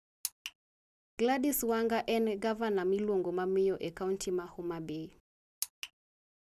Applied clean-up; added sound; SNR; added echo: none; none; none; none.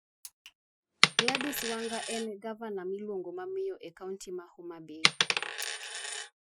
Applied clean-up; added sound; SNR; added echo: classical method Wiener filter.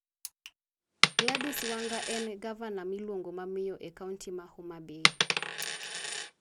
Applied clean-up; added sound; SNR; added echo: none; Coin (dropping); -5 dB; none.